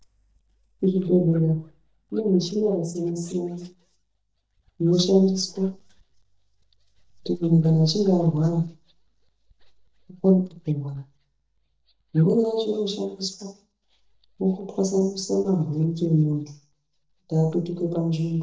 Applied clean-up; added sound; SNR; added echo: neural mask model DeepFilterNet 3.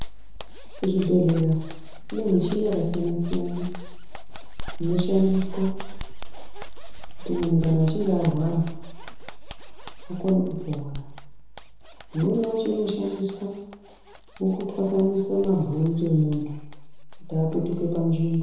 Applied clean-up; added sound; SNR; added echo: none; Zipper (clothing); 5 dB; reverberation time 1.0 s.